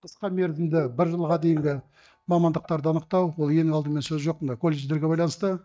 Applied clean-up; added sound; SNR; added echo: neural mask model DeepFilterNet 3.